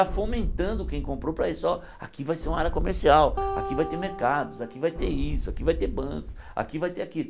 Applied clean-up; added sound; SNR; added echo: none; Acoustic guitar + Boom; 4 dB; none.